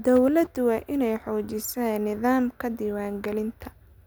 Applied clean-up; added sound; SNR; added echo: none; none; none; none.